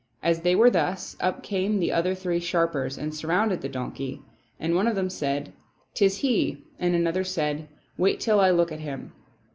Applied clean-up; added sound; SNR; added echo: none; none; none; none.